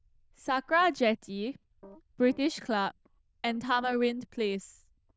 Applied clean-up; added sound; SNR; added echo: neural diffusion model UNIVERSE++.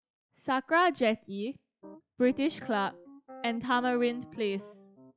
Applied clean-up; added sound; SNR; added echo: classical method log-MMSE.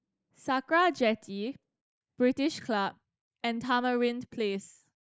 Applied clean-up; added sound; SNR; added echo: neural mask model Resemble Enhance denoiser.